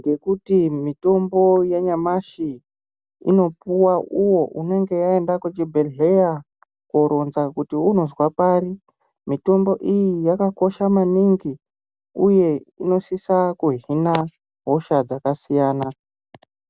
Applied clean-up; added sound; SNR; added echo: none; none; none; none.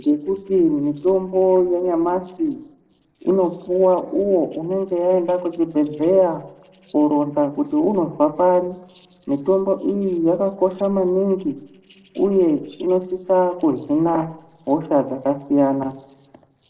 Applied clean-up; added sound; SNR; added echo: neural separator model SepFormer DNS4.